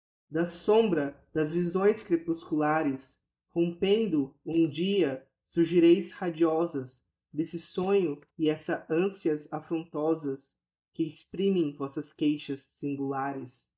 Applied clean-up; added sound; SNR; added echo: neural mask model DeepFilterNet 3.